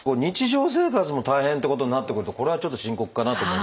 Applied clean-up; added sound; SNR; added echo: none; none; none; none.